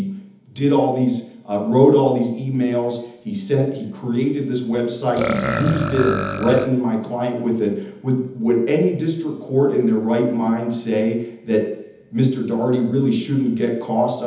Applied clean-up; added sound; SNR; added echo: none; Burping, eructation; 7 dB; reverberation time 1.3 s.